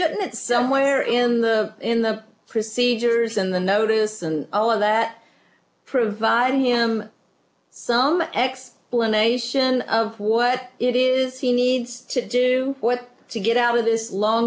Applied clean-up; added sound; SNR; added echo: none; none; none; none.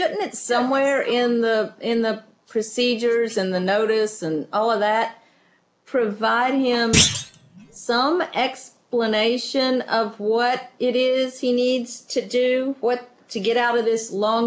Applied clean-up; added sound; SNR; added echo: none; Thump, thud; 2 dB; none.